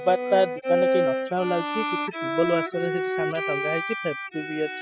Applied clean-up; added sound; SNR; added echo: classical method spectral subtraction.